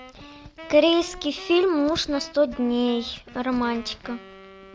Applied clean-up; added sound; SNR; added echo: none; Wind instrument, woodwind instrument; 20 dB; none.